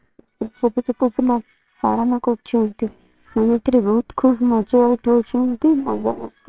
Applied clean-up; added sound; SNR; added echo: neural separator model SepFormer WHAMR!.